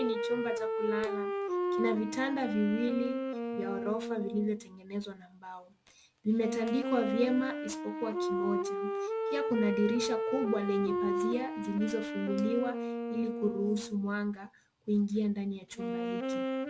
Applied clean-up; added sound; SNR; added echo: none; Wind instrument, woodwind instrument; 2 dB; none.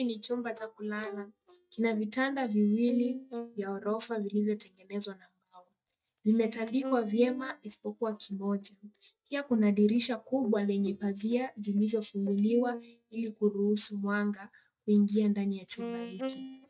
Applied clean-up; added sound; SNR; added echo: neural mask model DeepFilterNet 3.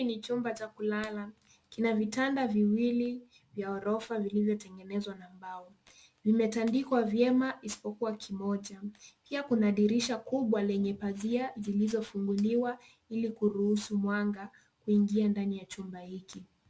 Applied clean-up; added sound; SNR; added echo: none; none; none; none.